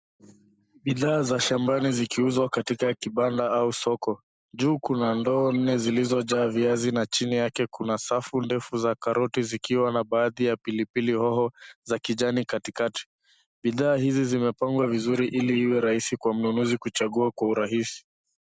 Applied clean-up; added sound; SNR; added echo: none; none; none; none.